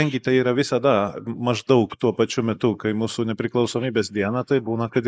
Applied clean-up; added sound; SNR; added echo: neural mask model Resemble Enhance denoiser.